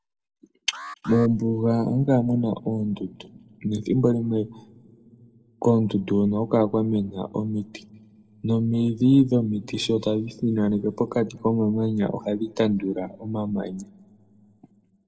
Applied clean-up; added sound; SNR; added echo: none; Alarm; 18 dB; reverberation time 0.4 s.